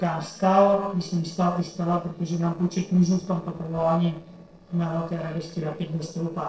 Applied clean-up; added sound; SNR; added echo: neural separator model SepFormer DNS4.